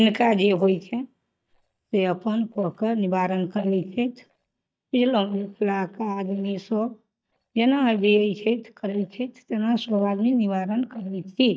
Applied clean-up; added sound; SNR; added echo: neural mask model DeepFilterNet 3.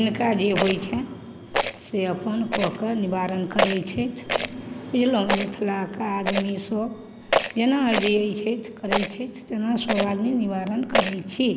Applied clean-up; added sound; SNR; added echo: none; Rattle; 4 dB; none.